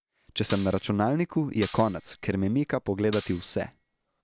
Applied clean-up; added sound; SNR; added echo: none; Cutlery, silverware; 4 dB; none.